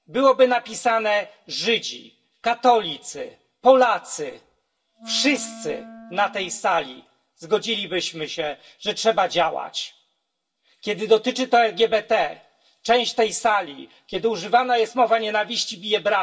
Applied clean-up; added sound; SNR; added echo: none; Wind instrument, woodwind instrument; 19 dB; reverberation time 0.2 s.